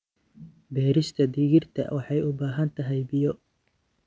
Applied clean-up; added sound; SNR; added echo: none; none; none; none.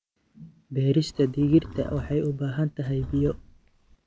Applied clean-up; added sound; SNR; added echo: none; Livestock, farm animals, working animals; 14 dB; none.